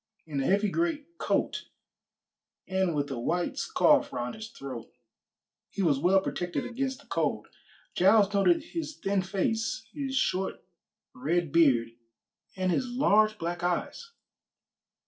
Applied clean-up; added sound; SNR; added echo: neural separator model SepFormer DNS4.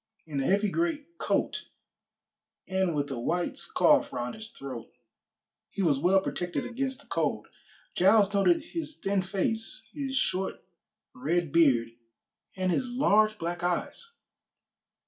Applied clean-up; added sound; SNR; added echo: none; Wind instrument, woodwind instrument; 20 dB; reverberation time 0.2 s.